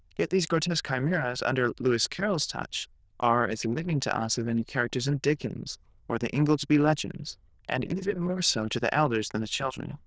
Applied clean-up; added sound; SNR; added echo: neural diffusion model UNIVERSE++.